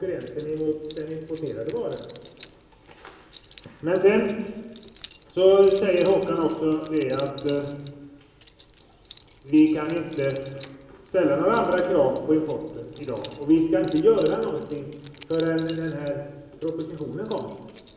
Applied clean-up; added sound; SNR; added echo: none; Keys jangling; 19 dB; reverberation time 1.1 s.